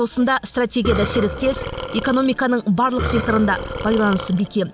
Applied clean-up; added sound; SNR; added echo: none; Burping, eructation; 7 dB; none.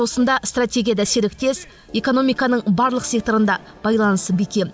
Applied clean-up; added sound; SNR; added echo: none; none; none; none.